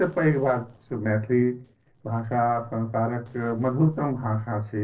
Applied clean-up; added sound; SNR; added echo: neural separator model SepFormer DNS4.